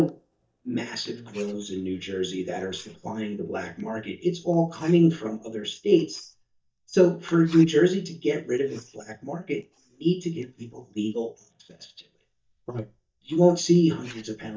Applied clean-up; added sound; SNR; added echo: neural mask model DeepFilterNet 3.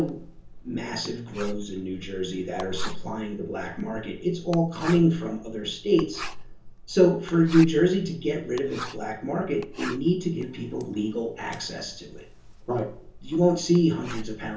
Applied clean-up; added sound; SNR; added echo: none; Writing; 12 dB; reverberation time 0.6 s.